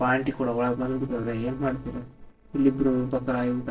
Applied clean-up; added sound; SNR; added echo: neural separator model SepFormer DNS4.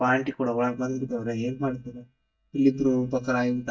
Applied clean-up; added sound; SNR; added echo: neural mask model DeepFilterNet 3.